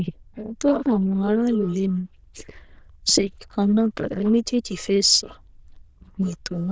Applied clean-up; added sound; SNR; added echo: neural diffusion model UNIVERSE++.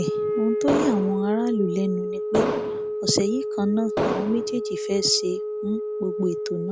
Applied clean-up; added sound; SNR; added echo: none; Explosion + Wind instrument, woodwind instrument; 1 dB; none.